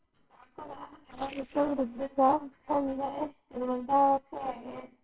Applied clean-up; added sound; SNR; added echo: neural separator model SepFormer WHAMR!.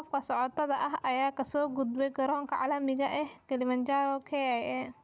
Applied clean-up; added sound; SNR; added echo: none; none; none; none.